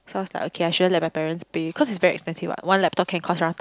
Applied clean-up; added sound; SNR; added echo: none; none; none; none.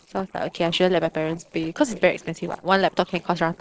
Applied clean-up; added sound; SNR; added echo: neural separator model SepFormer DNS4.